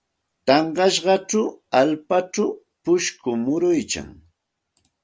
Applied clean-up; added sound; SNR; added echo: none; none; none; none.